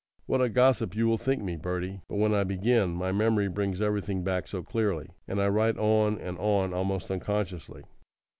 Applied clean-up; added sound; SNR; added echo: none; none; none; none.